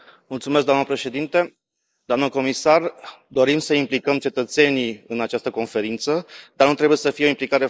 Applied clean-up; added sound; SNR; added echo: neural mask model Resemble Enhance denoiser.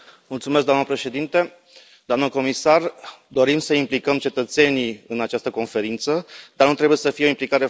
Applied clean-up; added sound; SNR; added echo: none; none; none; none.